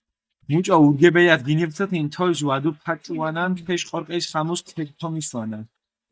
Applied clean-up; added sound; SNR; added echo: neural mask model DeepFilterNet 3.